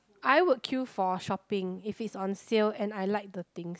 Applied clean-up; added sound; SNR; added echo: none; none; none; none.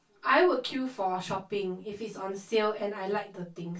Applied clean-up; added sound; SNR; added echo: none; none; none; reverberation time 0.1 s.